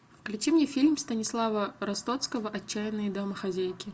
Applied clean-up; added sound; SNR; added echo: none; none; none; none.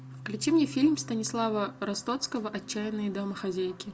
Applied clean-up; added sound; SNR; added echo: none; Organ; 18 dB; none.